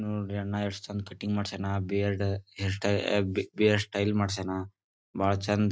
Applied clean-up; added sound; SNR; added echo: none; none; none; none.